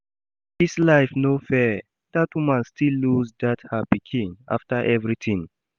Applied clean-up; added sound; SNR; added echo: none; none; none; none.